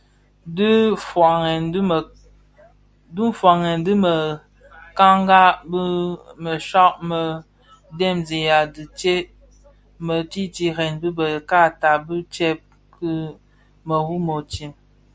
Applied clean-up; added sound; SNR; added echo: none; none; none; none.